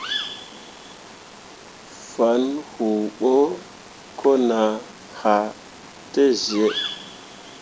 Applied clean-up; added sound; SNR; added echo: none; Bird vocalization, bird call, bird song; 13 dB; none.